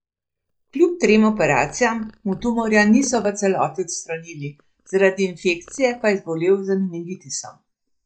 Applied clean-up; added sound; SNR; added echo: neural mask model DeepFilterNet 3.